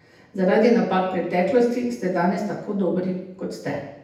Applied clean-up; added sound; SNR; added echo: none; none; none; reverberation time 0.8 s.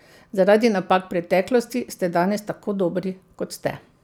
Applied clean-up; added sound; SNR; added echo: none; none; none; none.